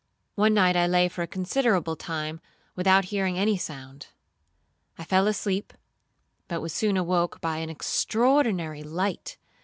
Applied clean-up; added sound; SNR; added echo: none; none; none; none.